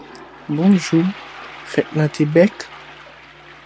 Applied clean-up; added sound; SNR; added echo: none; Toilet flush; 18 dB; none.